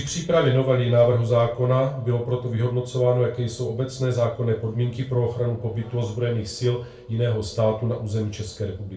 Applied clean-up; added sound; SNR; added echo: none; none; none; reverberation time 0.3 s.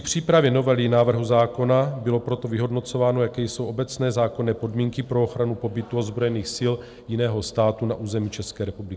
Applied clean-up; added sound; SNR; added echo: none; none; none; none.